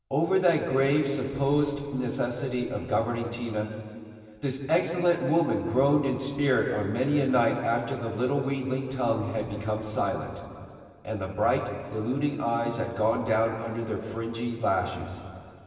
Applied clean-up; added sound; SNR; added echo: none; none; none; reverberation time 2.5 s.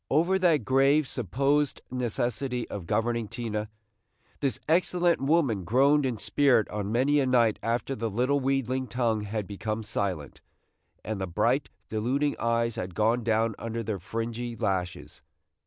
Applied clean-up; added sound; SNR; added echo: none; none; none; none.